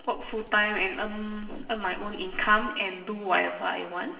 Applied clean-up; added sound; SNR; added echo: none; Livestock, farm animals, working animals; 11 dB; reverberation time 1.0 s.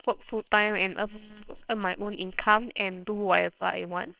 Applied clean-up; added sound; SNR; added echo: neural separator model SepFormer WHAMR!.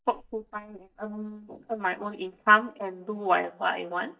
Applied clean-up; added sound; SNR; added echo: neural mask model DeepFilterNet 3.